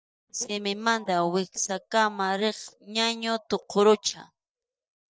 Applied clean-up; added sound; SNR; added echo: neural mask model DeepFilterNet 3.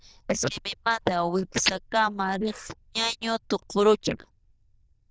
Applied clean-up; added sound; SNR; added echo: neural diffusion model UNIVERSE++.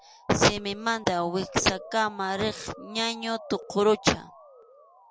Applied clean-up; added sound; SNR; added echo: none; Motor vehicle (road) / Siren; 19 dB; none.